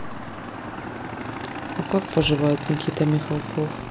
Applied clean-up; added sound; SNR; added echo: none; Motorcycle / Engine; 7 dB; none.